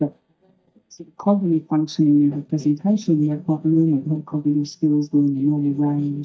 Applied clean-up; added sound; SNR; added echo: neural mask model DeepFilterNet 3.